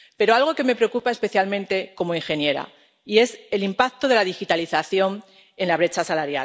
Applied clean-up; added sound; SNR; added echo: none; none; none; none.